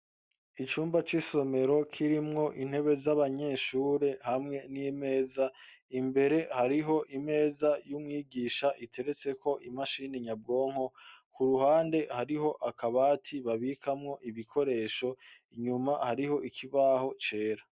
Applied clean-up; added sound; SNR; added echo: none; none; none; none.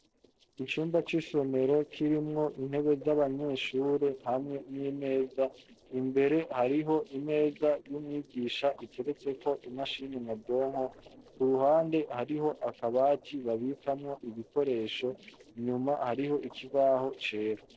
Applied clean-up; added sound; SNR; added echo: neural separator model SepFormer DNS4.